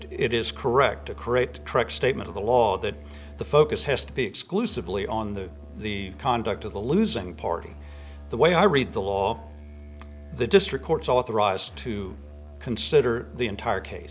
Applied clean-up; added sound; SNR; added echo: none; Musical instrument; 16 dB; none.